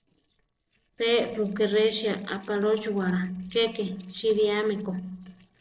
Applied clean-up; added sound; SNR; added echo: neural separator model SepFormer DNS4.